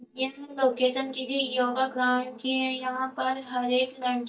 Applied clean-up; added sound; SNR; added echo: neural mask model DeepFilterNet 3.